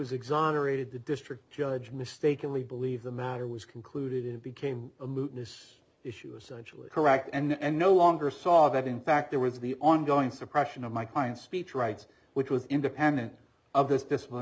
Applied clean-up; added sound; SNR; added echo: none; none; none; none.